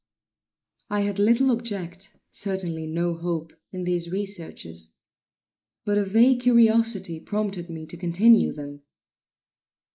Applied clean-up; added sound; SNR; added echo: neural mask model Resemble Enhance denoiser.